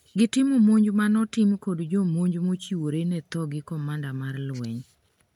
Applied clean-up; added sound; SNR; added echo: none; none; none; none.